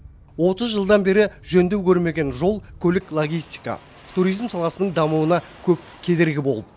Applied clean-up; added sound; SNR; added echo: none; none; none; none.